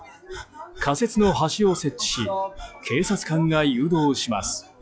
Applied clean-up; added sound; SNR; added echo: classical method log-MMSE.